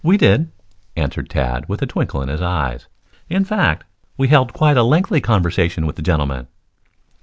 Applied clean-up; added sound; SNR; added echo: none; none; none; none.